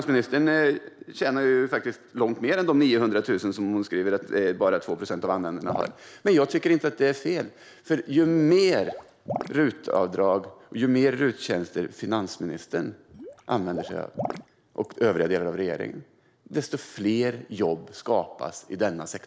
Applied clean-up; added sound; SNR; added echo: none; Water / Liquid; 15 dB; none.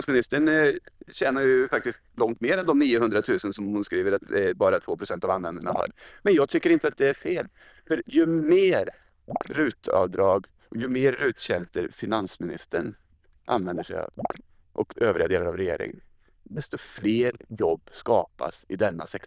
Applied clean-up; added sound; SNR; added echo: neural diffusion model UNIVERSE++.